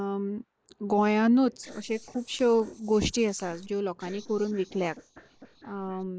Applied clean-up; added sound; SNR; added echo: neural mask model Resemble Enhance denoiser.